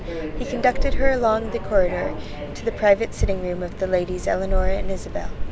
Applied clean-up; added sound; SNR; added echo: none; Subway, metro, underground; 1 dB; none.